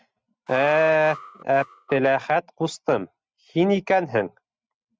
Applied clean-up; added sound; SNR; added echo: neural mask model RNNoise.